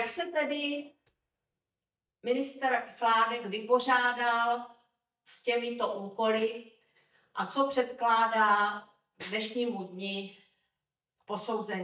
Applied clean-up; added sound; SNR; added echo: neural mask model DeepFilterNet 3.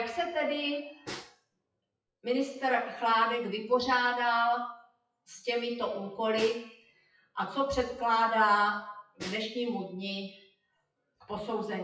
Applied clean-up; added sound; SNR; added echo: classical method WPE with log-MMSE.